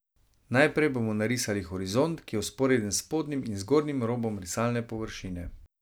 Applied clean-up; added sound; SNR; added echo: none; none; none; none.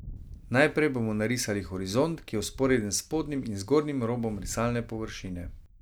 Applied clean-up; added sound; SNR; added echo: none; Wind; 18 dB; none.